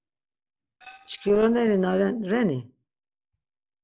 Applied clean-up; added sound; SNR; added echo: neural separator model SepFormer DNS4.